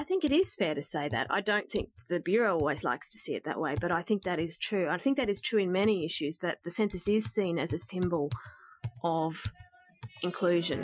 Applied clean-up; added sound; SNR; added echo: classical method Wiener filter.